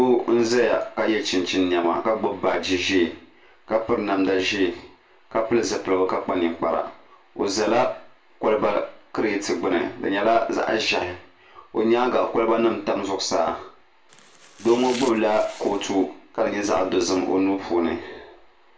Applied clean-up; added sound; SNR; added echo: none; Domestic sounds, home sounds; 17 dB; reverberation time 0.3 s.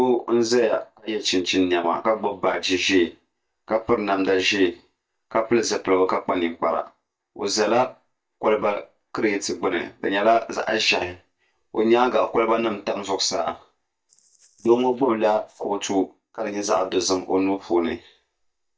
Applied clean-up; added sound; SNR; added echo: neural mask model DeepFilterNet 3.